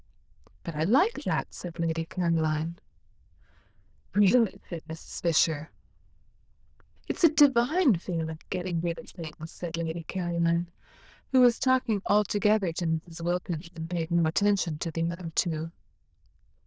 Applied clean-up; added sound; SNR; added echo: neural diffusion model UNIVERSE++.